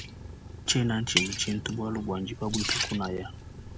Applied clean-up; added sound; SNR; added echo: none; Liquid; 4 dB; none.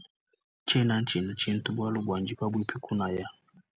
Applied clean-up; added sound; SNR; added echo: none; none; none; none.